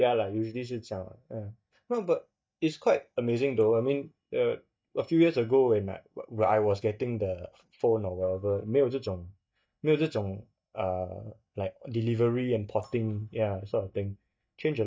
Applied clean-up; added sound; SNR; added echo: neural mask model DeepFilterNet 3.